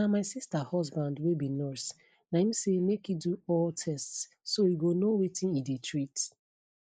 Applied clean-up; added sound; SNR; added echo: neural mask model Resemble Enhance denoiser.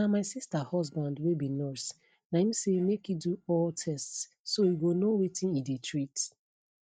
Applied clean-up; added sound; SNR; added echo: neural mask model DeepFilterNet 3.